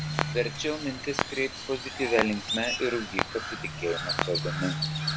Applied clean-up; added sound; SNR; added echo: none; Clock + Crow; 1 dB; none.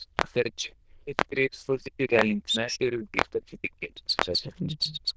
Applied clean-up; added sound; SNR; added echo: neural diffusion model UNIVERSE++.